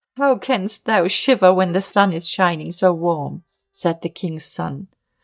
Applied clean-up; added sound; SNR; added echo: neural mask model DeepFilterNet 3.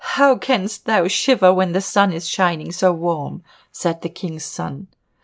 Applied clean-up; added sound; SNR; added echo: neural mask model Resemble Enhance denoiser.